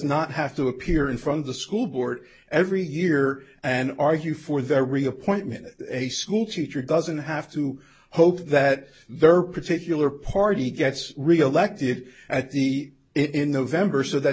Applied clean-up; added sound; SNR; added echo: none; none; none; none.